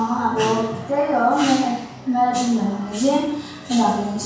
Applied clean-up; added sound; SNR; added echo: none; none; none; reverberation time 0.6 s.